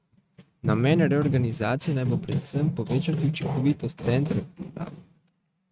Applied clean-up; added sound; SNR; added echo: neural mask model RNNoise.